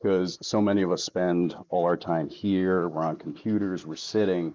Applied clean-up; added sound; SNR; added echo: neural mask model Resemble Enhance denoiser.